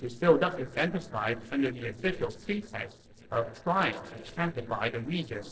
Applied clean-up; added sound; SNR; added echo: neural separator model SepFormer DNS4.